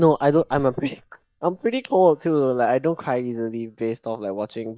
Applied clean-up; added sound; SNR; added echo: neural mask model DeepFilterNet 3.